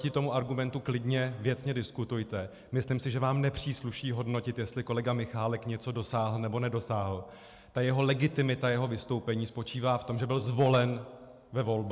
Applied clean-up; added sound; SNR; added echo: none; none; none; none.